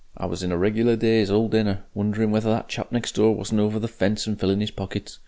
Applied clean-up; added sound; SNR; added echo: none; none; none; none.